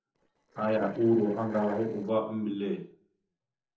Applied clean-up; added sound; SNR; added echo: neural separator model SepFormer DNS4.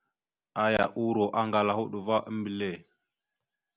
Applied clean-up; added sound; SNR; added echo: none; none; none; none.